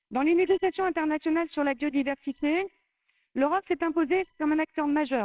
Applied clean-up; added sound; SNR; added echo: neural separator model SepFormer WHAMR!.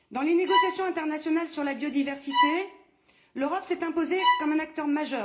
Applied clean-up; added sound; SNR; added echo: none; Bowed string instrument; 0 dB; reverberation time 0.4 s.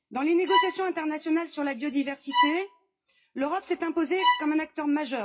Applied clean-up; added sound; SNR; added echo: classical method WPE with log-MMSE.